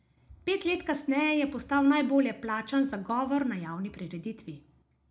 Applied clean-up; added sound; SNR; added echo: none; none; none; reverberation time 0.2 s.